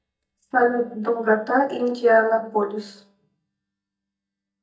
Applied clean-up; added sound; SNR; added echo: neural mask model DeepFilterNet 3.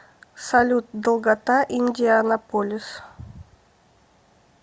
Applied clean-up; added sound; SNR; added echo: none; none; none; none.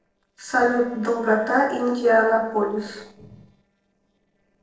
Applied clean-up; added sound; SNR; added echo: neural separator model SepFormer DNS4.